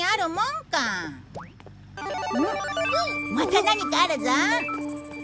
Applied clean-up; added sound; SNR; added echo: none; Truck + Cowbell; 20 dB; none.